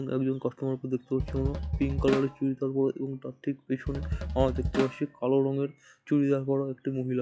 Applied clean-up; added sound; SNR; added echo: classical method log-MMSE.